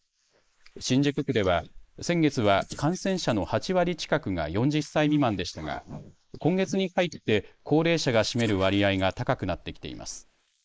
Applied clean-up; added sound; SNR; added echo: neural mask model Resemble Enhance denoiser.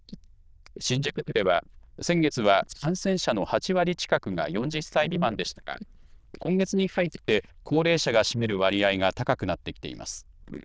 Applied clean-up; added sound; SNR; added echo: neural diffusion model UNIVERSE++.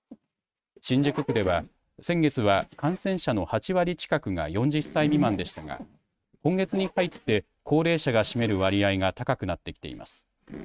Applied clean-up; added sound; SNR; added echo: neural mask model RNNoise.